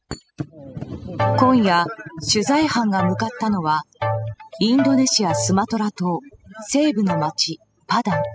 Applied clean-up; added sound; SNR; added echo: classical method spectral subtraction.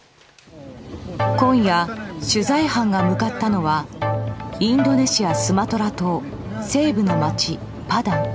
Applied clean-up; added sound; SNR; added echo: none; none; none; none.